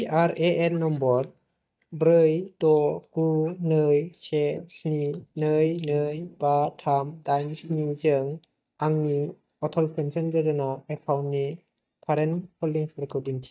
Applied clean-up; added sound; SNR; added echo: neural mask model DeepFilterNet 3.